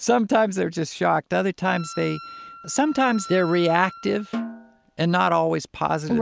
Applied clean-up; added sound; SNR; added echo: none; Wind instrument, woodwind instrument + Snare drum; 15 dB; none.